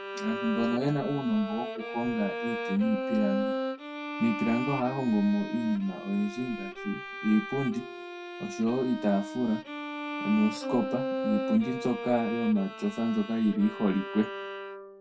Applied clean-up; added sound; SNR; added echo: none; Bowed string instrument; 6 dB; reverberation time 0.2 s.